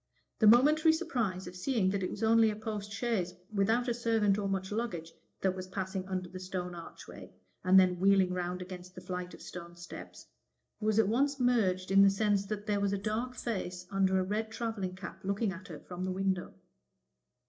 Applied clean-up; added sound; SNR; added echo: neural separator model SepFormer DNS4.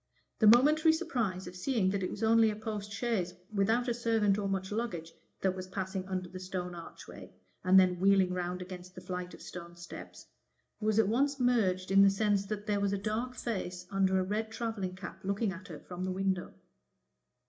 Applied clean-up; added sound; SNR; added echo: none; Wild animals; 19 dB; reverberation time 0.4 s.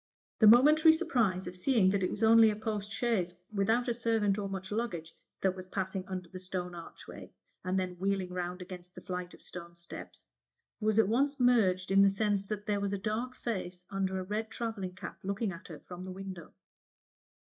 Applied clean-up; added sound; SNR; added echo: neural mask model DeepFilterNet 3.